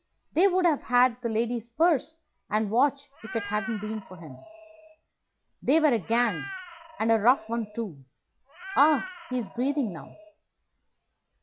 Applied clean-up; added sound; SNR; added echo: classical method log-MMSE.